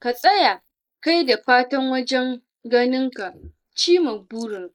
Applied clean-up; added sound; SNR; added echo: neural mask model Resemble Enhance denoiser.